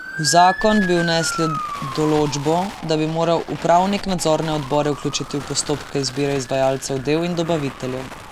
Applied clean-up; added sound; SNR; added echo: none; Crackle + Motor vehicle (road) / Siren; 11 dB; none.